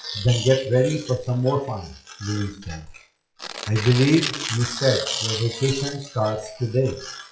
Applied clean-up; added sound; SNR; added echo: classical method WPE with log-MMSE.